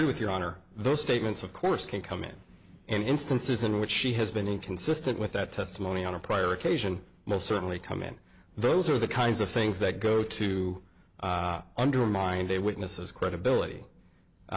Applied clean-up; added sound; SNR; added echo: none; none; none; none.